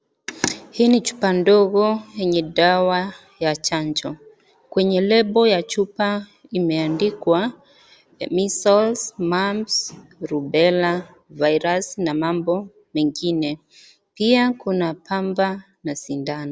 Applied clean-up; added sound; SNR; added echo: none; none; none; none.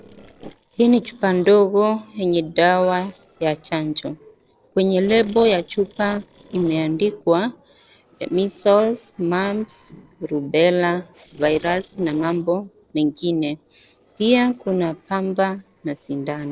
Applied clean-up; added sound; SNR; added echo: neural separator model SepFormer DNS4.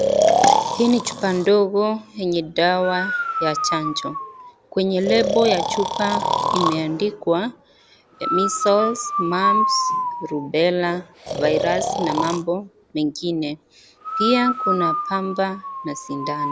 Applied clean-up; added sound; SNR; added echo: none; Breathing; 2 dB; none.